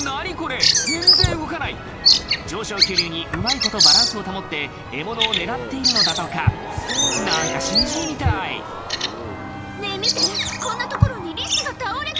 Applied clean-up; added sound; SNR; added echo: none; Bird vocalization, bird call, bird song; -5 dB; none.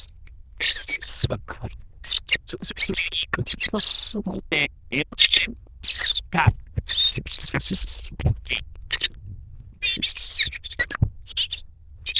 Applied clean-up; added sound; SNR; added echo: neural diffusion model UNIVERSE++.